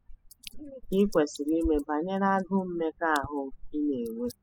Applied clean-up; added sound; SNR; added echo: classical method spectral subtraction.